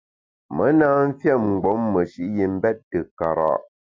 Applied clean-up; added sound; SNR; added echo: none; none; none; none.